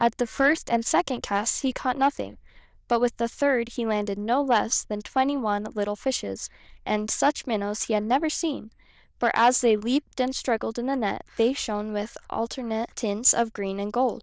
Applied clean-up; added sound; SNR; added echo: neural diffusion model UNIVERSE++.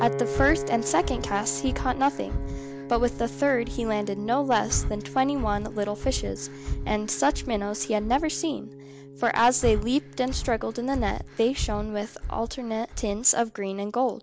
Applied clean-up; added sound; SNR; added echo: none; Breathing + Piano; 7 dB; none.